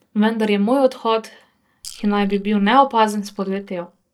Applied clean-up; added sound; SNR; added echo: neural mask model DeepFilterNet 3.